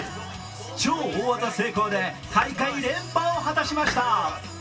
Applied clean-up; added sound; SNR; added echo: none; Domestic sounds, home sounds; 14 dB; reverberation time 0.1 s.